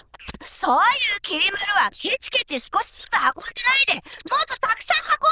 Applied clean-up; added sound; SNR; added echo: neural diffusion model UNIVERSE++.